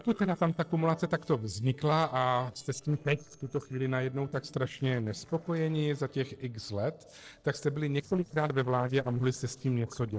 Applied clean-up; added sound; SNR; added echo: neural separator model SepFormer DNS4.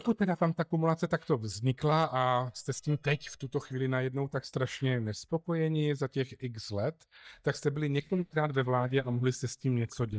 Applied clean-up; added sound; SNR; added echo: neural mask model DeepFilterNet 3.